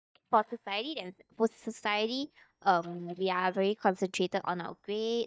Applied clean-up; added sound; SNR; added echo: neural mask model DeepFilterNet 3.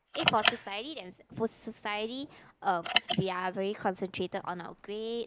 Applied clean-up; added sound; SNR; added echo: neural mask model Resemble Enhance denoiser.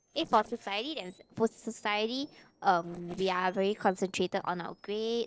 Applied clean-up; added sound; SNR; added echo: neural separator model SepFormer DNS4.